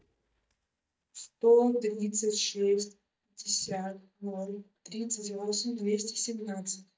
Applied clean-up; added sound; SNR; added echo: neural mask model DeepFilterNet 3.